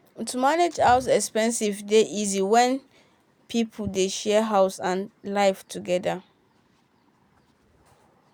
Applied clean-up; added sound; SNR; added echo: none; none; none; none.